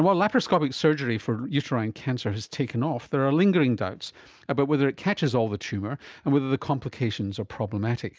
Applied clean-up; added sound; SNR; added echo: none; none; none; none.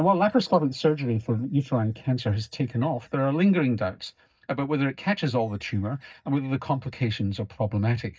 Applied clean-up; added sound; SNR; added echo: neural mask model DeepFilterNet 3.